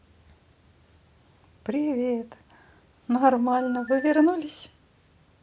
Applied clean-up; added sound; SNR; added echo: none; Telephone; 16 dB; none.